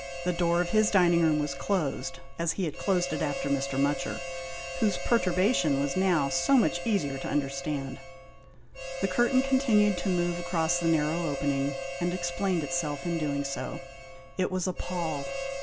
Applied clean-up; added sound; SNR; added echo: none; Harmonica; 9 dB; none.